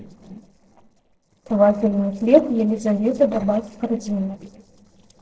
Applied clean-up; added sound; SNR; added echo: neural separator model SepFormer DNS4.